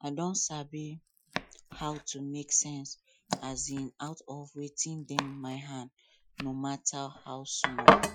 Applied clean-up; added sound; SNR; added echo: classical method Wiener filter.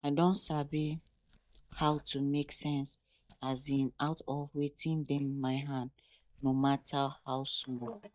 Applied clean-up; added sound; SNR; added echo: neural mask model DeepFilterNet 3.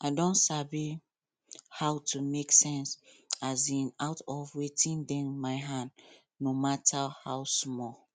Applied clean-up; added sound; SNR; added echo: none; none; none; none.